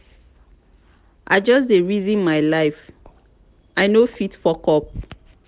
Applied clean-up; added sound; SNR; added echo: none; none; none; none.